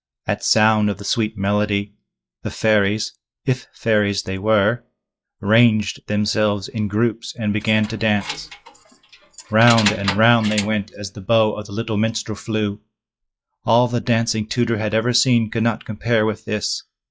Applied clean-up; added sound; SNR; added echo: classical method log-MMSE.